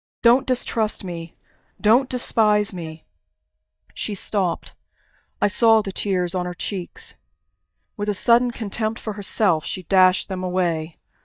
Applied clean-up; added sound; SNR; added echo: neural mask model DeepFilterNet 3.